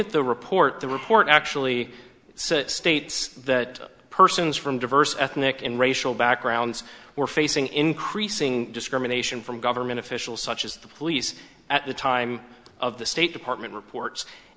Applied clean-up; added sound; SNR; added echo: none; none; none; none.